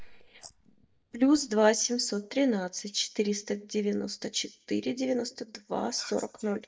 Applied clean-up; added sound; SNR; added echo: neural mask model DeepFilterNet 3.